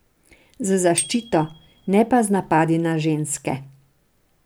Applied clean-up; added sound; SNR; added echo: none; Bicycle bell; 14 dB; none.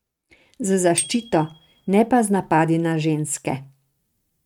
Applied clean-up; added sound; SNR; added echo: neural mask model RNNoise.